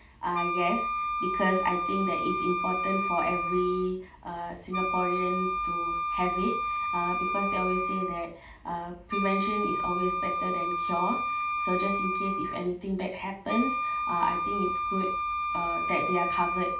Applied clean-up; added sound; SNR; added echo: none; Wind instrument, woodwind instrument; -1 dB; reverberation time 0.3 s.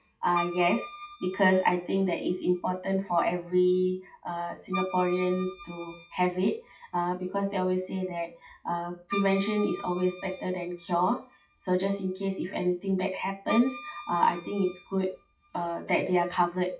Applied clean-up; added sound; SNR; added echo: classical method WPE with log-MMSE.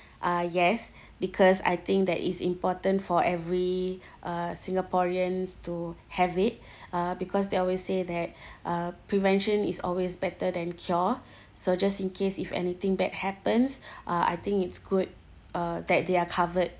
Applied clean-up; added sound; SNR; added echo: none; none; none; none.